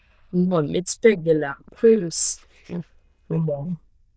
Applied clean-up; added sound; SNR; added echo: neural diffusion model UNIVERSE++.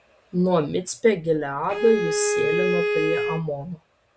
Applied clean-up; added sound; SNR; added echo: none; Bowed string instrument; 1 dB; none.